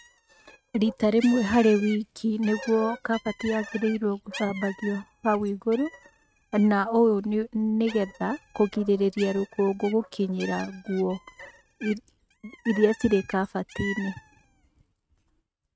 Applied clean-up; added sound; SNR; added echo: neural mask model RNNoise.